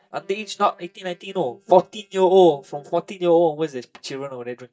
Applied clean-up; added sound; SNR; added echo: neural mask model DeepFilterNet 3.